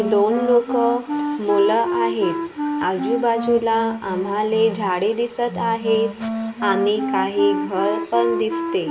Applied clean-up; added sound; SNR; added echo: none; Wind instrument, woodwind instrument; 5 dB; reverberation time 0.5 s.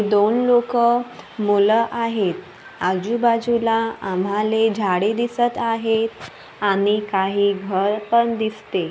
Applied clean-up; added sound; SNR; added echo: none; none; none; none.